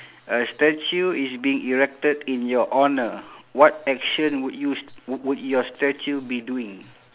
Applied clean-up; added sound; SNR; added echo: none; none; none; none.